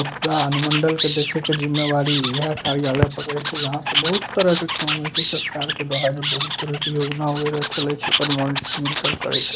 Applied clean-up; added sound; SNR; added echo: none; Animal; 3 dB; none.